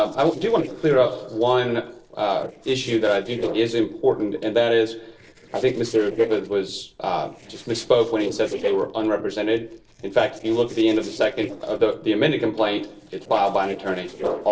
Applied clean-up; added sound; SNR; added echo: neural separator model SepFormer DNS4.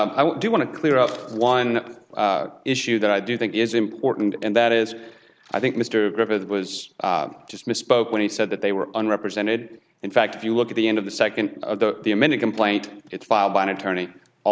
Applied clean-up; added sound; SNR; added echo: none; none; none; none.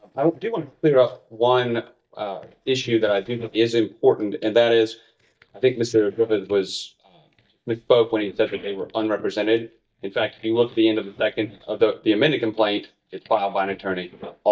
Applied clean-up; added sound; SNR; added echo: neural mask model DeepFilterNet 3.